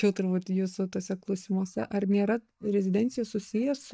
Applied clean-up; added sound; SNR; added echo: neural mask model DeepFilterNet 3.